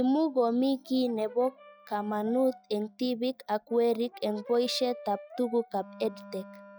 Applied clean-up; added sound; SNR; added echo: classical method log-MMSE.